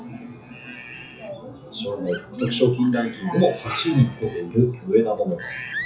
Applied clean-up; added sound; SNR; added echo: classical method WPE with log-MMSE.